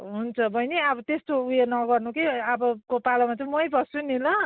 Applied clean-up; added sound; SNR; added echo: none; none; none; none.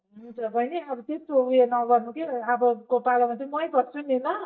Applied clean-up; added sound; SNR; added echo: neural mask model DeepFilterNet 3.